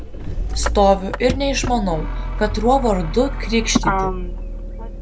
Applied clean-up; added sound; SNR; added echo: none; Motor vehicle (road); 2 dB; none.